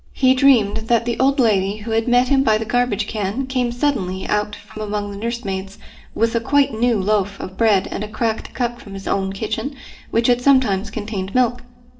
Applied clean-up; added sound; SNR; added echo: none; none; none; reverberation time 0.5 s.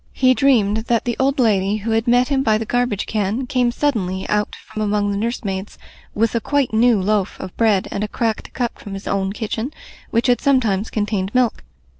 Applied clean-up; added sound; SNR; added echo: none; none; none; none.